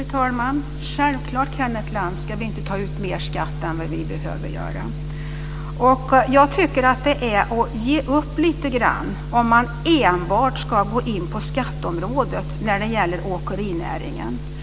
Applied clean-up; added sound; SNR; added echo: none; none; none; none.